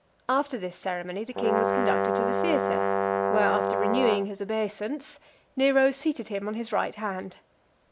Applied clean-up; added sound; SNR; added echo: none; Brass instrument; -2 dB; none.